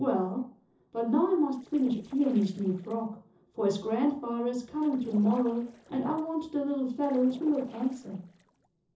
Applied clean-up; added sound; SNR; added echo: neural separator model SepFormer DNS4.